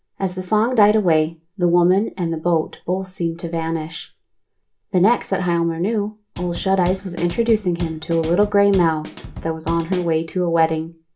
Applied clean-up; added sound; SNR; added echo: none; Drum kit; 12 dB; reverberation time 0.2 s.